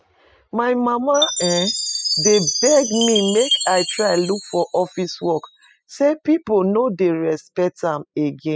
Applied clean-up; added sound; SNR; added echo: classical method spectral subtraction.